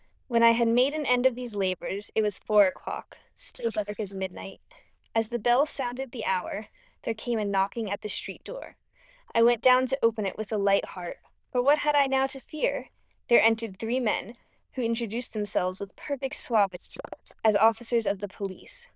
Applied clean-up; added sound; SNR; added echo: neural diffusion model UNIVERSE++.